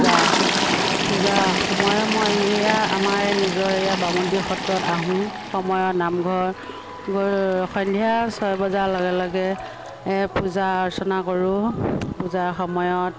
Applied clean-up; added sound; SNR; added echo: none; Toilet flush; 4 dB; none.